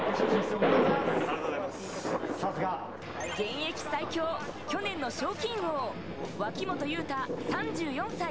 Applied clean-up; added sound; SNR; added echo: none; Thunder; 0 dB; none.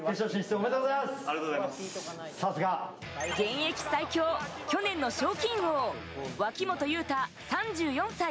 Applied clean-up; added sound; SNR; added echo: none; none; none; none.